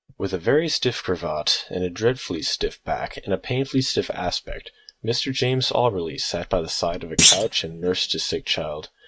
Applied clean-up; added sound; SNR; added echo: neural mask model RNNoise.